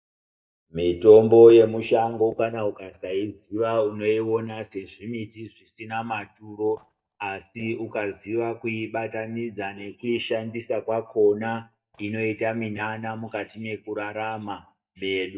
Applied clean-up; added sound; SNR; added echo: neural mask model DeepFilterNet 3.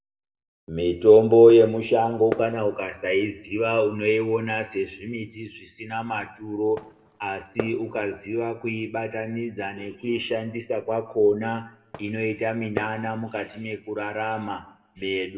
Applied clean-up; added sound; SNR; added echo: none; Fireworks; 17 dB; reverberation time 0.6 s.